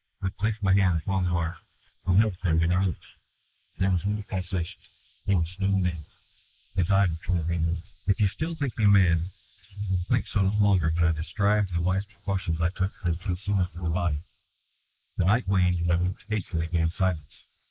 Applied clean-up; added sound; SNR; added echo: neural mask model Resemble Enhance denoiser.